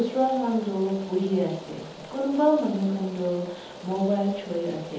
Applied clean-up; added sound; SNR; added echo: none; Rain; 17 dB; reverberation time 1.3 s.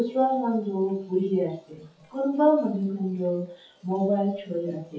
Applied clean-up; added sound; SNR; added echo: classical method WPE with log-MMSE.